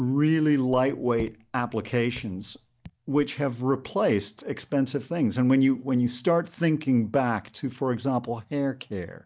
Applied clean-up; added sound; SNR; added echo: neural mask model DeepFilterNet 3.